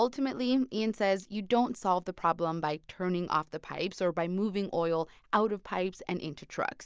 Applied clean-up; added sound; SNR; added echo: none; none; none; none.